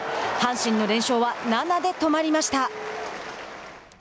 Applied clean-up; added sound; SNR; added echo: none; none; none; none.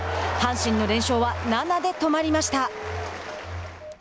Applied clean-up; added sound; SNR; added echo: none; Telephone; 10 dB; none.